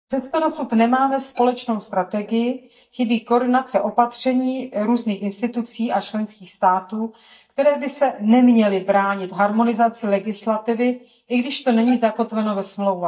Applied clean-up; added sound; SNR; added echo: neural mask model DeepFilterNet 3.